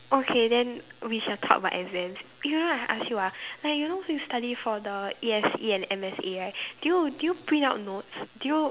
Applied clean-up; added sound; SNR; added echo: none; none; none; none.